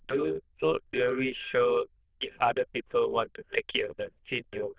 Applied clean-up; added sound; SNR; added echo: neural diffusion model UNIVERSE++.